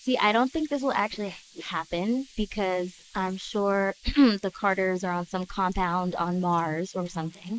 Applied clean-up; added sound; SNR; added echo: neural mask model Resemble Enhance denoiser.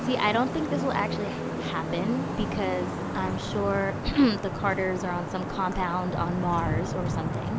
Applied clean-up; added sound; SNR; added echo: none; Traffic noise, roadway noise / Vehicle horn, car horn, honking; 3 dB; none.